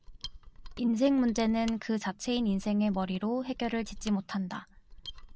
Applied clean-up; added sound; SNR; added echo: none; Mechanisms; 16 dB; none.